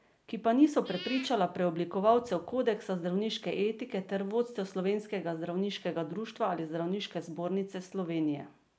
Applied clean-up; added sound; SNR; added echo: none; Meow / Purr; 18 dB; none.